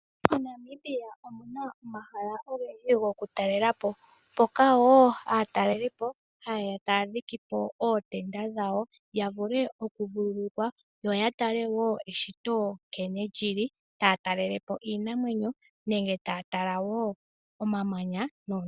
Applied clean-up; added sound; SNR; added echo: none; none; none; none.